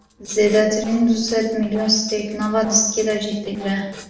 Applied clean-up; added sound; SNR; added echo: neural separator model SepFormer DNS4.